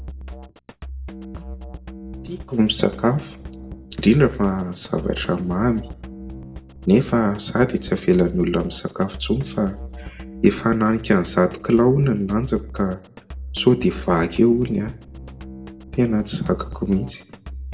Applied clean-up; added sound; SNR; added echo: none; Drum kit; 13 dB; reverberation time 0.4 s.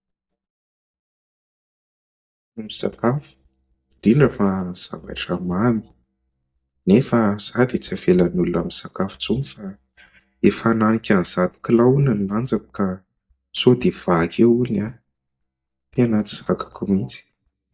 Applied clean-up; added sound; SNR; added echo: neural mask model DeepFilterNet 3.